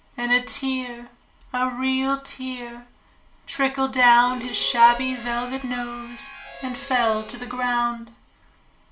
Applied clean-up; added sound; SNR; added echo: none; Harmonica; 16 dB; reverberation time 0.3 s.